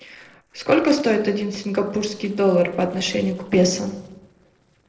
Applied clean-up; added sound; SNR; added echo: neural separator model SepFormer DNS4.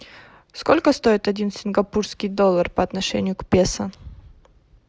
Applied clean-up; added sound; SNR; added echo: none; none; none; none.